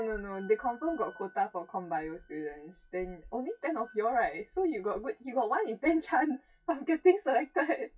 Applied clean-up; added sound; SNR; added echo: classical method WPE with log-MMSE.